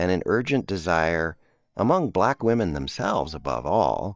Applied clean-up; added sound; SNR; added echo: neural mask model DeepFilterNet 3.